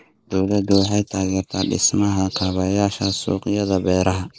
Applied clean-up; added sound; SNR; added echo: neural mask model Resemble Enhance denoiser.